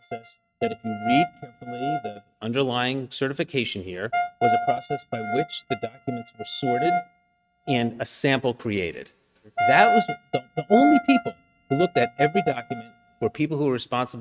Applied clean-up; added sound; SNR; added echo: neural mask model RNNoise.